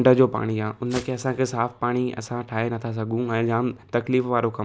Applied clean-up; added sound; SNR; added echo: none; Walk, footsteps; 15 dB; none.